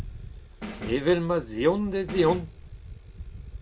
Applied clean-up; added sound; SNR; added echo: none; Bicycle + Snare drum; 11 dB; none.